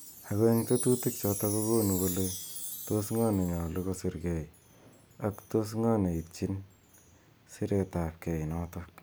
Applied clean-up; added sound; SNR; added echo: none; Chime; 11 dB; none.